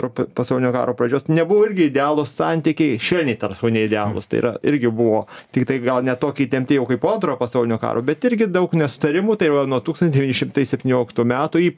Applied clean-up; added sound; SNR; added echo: neural mask model DeepFilterNet 3.